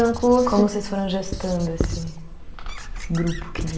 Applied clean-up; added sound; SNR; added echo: none; Squeak / Writing; 10 dB; reverberation time 1.0 s.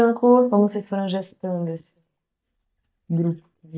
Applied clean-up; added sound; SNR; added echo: neural mask model DeepFilterNet 3.